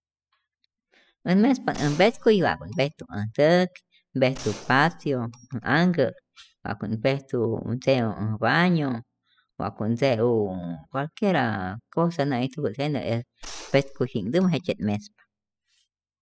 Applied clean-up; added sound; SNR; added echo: classical method spectral subtraction.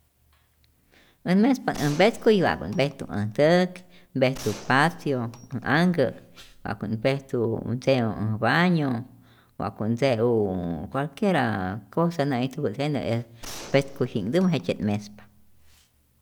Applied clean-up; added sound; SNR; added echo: none; Gunshot, gunfire; 18 dB; none.